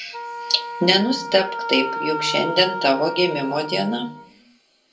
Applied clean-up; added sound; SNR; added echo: none; Wind instrument, woodwind instrument; 8 dB; reverberation time 0.2 s.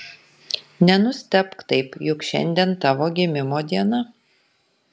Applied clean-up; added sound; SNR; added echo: none; none; none; none.